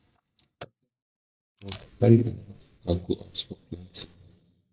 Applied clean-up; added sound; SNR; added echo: neural mask model DeepFilterNet 3.